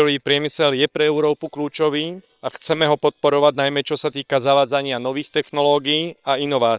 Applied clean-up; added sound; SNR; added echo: neural separator model SepFormer WHAM!.